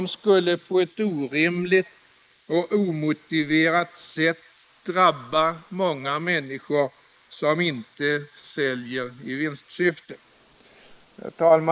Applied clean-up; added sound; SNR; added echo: neural mask model Resemble Enhance denoiser.